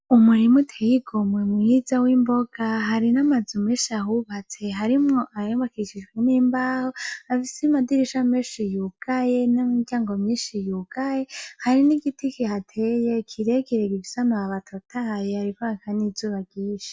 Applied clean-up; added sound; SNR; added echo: none; none; none; none.